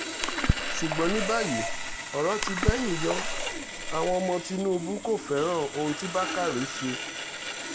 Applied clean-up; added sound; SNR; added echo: none; Water / Splash, splatter + Sawing; 1 dB; none.